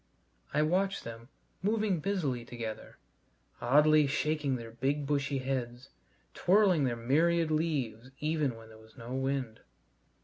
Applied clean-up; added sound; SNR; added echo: none; none; none; none.